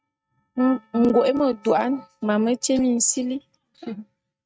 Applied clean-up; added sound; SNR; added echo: neural mask model RNNoise.